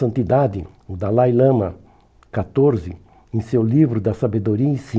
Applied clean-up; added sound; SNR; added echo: none; none; none; none.